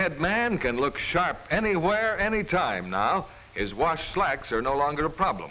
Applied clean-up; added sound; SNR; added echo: none; none; none; none.